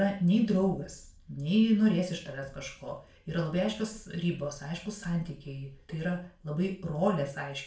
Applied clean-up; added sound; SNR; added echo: none; none; none; reverberation time 0.4 s.